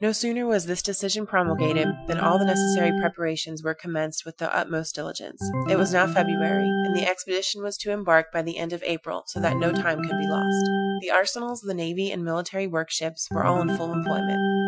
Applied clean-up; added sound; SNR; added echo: classical method Wiener filter.